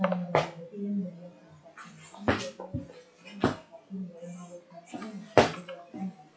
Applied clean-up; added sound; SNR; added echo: classical method WPE with log-MMSE.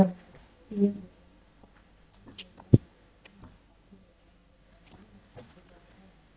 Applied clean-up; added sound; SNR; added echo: neural mask model DeepFilterNet 3.